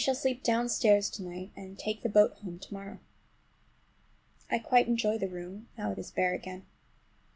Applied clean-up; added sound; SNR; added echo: none; none; none; none.